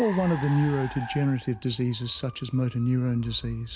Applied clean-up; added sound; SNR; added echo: none; Car; 14 dB; none.